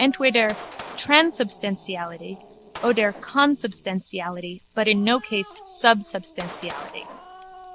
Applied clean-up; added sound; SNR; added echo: none; Gunshot, gunfire + Growling; 18 dB; none.